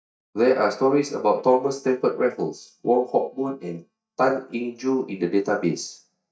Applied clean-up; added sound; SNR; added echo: neural mask model DeepFilterNet 3.